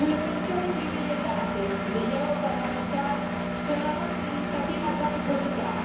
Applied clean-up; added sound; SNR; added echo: none; Engine; -1 dB; reverberation time 0.9 s.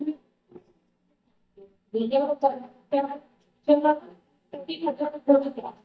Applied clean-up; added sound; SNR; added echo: neural mask model DeepFilterNet 3.